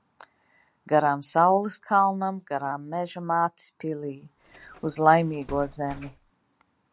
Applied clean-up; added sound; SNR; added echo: none; Bus; 19 dB; none.